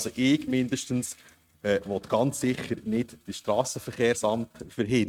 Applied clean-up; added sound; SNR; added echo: neural mask model RNNoise.